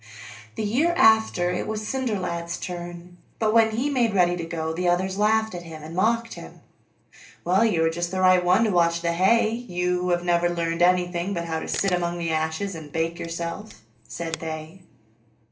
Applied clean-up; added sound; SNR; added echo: none; Camera; 17 dB; reverberation time 0.3 s.